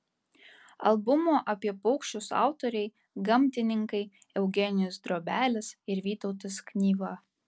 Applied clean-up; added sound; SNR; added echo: none; none; none; none.